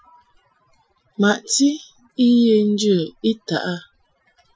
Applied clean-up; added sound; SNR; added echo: classical method Wiener filter.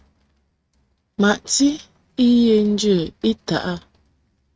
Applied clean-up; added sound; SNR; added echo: neural mask model RNNoise.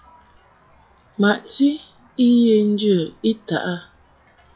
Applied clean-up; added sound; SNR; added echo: classical method log-MMSE.